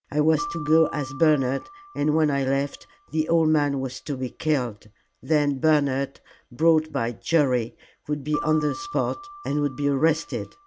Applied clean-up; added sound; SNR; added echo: none; Keyboard (musical); 17 dB; none.